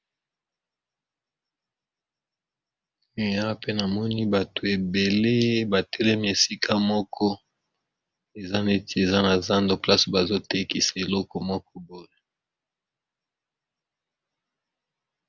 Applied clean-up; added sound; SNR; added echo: none; none; none; none.